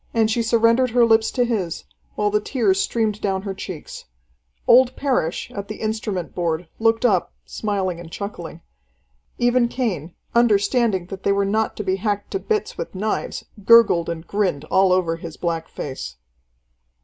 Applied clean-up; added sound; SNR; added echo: none; none; none; none.